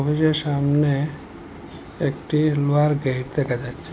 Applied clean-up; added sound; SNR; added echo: none; none; none; none.